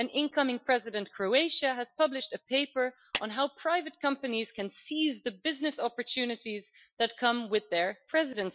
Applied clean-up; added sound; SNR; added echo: classical method Wiener filter.